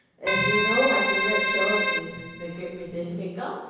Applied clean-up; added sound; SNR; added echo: none; Keyboard (musical); -4 dB; reverberation time 1.1 s.